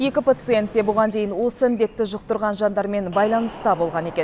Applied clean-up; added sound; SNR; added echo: none; none; none; none.